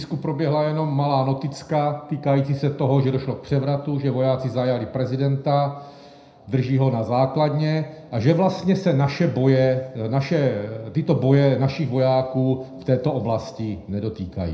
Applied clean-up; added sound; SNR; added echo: none; none; none; reverberation time 0.4 s.